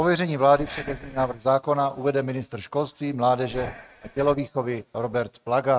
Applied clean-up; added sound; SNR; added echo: neural mask model RNNoise.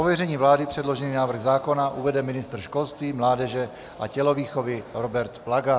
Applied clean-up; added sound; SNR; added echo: none; none; none; none.